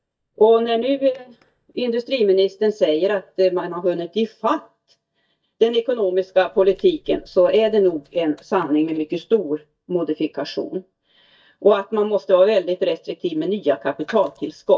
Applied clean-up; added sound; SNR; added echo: neural mask model DeepFilterNet 3.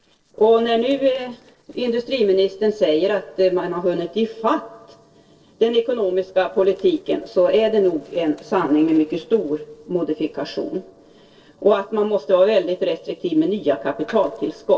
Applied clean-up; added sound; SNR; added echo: neural separator model SepFormer DNS4.